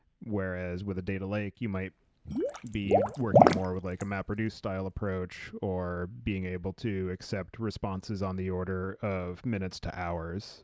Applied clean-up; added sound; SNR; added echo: none; Water / Liquid; -5 dB; none.